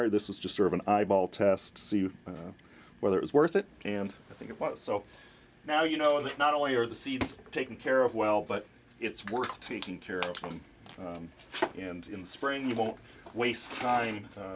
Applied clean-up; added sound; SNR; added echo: none; none; none; none.